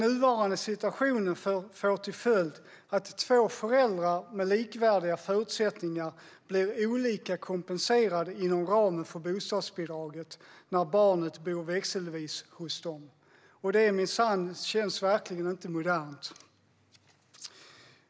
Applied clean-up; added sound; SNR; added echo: none; none; none; none.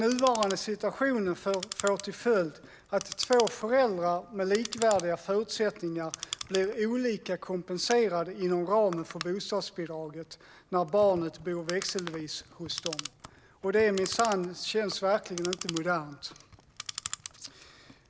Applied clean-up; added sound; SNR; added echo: none; Clock; 14 dB; none.